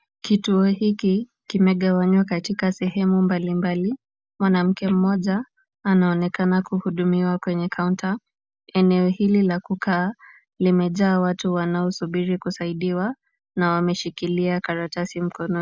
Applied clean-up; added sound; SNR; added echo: none; none; none; none.